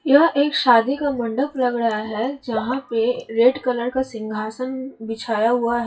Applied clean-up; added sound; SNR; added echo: classical method WPE with log-MMSE.